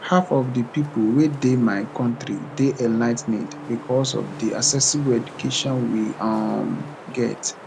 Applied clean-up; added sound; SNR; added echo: none; Organ + Wind; 14 dB; none.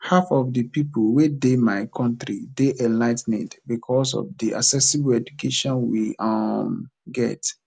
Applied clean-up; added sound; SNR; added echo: none; none; none; none.